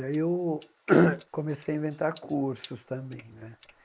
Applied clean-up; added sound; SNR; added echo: neural mask model Resemble Enhance denoiser.